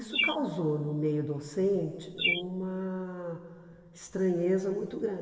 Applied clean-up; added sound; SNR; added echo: none; Bird; 4 dB; reverberation time 2.3 s.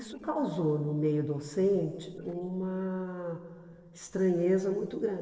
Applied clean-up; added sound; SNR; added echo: neural separator model SepFormer DNS4.